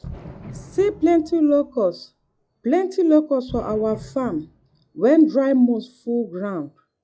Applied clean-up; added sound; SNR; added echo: classical method log-MMSE.